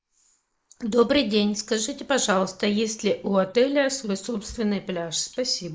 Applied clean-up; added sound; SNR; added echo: neural mask model Resemble Enhance denoiser.